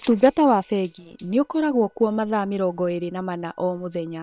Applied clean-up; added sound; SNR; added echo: neural separator model SepFormer WHAM!.